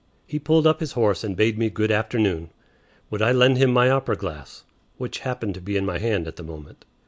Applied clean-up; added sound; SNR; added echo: none; none; none; none.